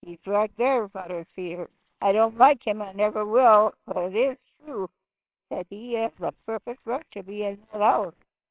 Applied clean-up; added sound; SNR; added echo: neural separator model SepFormer WHAMR!.